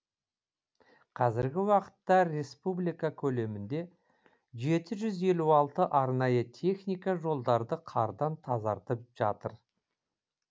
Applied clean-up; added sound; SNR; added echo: none; none; none; none.